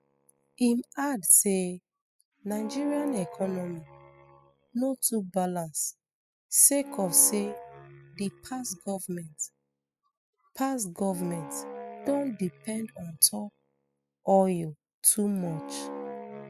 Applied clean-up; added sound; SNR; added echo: classical method spectral subtraction.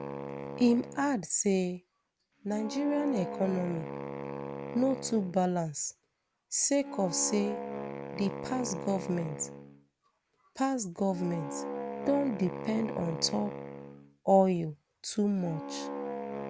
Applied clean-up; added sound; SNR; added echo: none; Wind instrument, woodwind instrument; 11 dB; none.